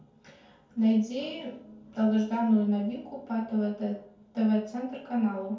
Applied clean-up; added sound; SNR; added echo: none; none; none; reverberation time 0.6 s.